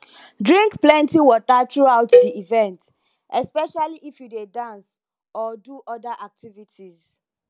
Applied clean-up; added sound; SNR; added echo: none; Cowbell; -1 dB; none.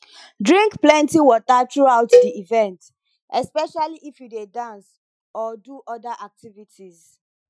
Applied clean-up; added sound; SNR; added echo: classical method Wiener filter.